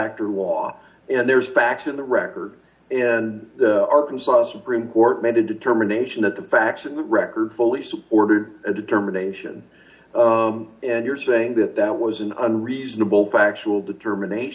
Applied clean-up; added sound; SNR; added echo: none; none; none; none.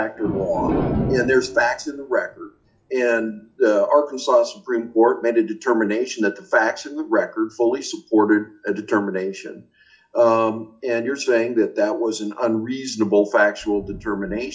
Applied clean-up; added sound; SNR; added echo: classical method log-MMSE.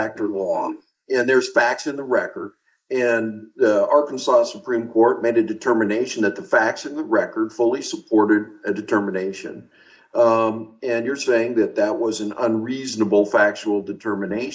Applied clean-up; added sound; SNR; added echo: neural mask model Resemble Enhance denoiser.